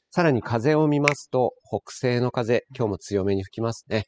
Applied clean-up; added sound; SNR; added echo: classical method spectral subtraction.